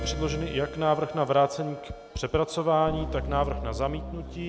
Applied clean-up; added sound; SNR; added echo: none; Keyboard (musical); 9 dB; none.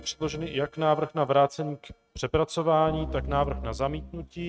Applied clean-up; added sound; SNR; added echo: neural mask model RNNoise.